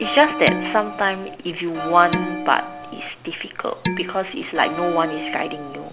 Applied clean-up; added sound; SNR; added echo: none; Dishes, pots, and pans + Bell; 7 dB; none.